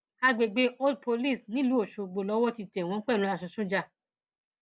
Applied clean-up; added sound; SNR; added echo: none; none; none; none.